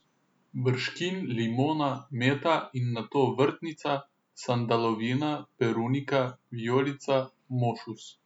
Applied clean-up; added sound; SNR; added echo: none; none; none; none.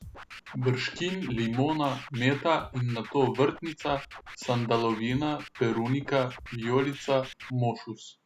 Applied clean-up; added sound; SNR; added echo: none; Scratching (performance technique); 16 dB; none.